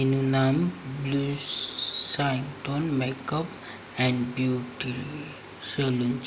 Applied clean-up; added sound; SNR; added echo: none; none; none; none.